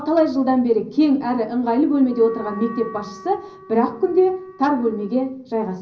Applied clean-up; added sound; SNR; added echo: none; Wind instrument, woodwind instrument; 20 dB; reverberation time 0.5 s.